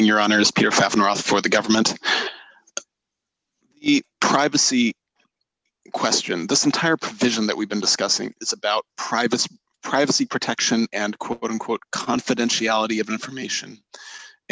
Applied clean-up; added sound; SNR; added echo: none; none; none; none.